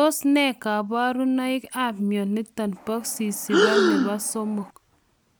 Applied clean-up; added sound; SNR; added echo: none; Breathing; -1 dB; none.